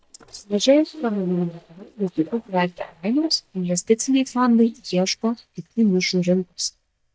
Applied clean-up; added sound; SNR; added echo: neural mask model DeepFilterNet 3.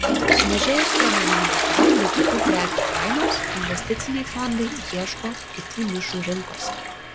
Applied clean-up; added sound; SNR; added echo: none; Toilet flush; -5 dB; none.